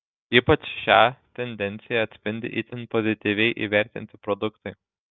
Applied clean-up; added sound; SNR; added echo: none; none; none; none.